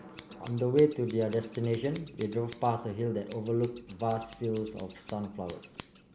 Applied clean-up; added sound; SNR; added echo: none; Scissors; 10 dB; none.